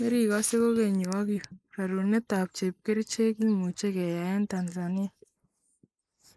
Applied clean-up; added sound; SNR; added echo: neural mask model Resemble Enhance denoiser.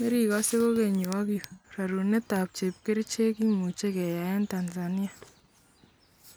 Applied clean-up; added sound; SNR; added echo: none; none; none; none.